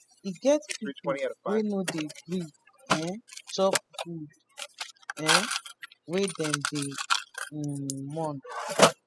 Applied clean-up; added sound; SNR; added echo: classical method spectral subtraction.